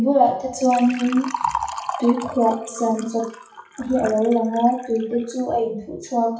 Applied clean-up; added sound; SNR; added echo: classical method WPE with log-MMSE.